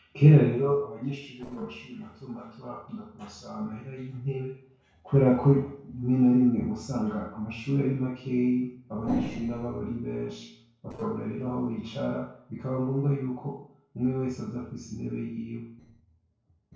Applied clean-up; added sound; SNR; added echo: neural separator model SepFormer DNS4.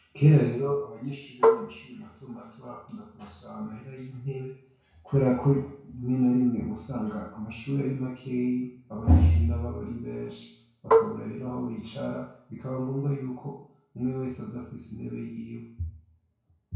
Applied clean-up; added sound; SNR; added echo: none; Marimba, xylophone; -2 dB; reverberation time 0.6 s.